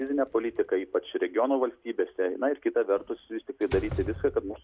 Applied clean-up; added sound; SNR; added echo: none; Slam; 15 dB; none.